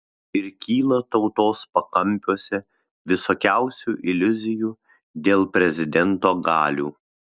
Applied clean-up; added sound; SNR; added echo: none; none; none; none.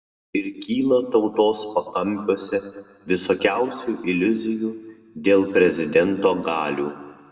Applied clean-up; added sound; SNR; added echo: none; none; none; reverberation time 1.1 s.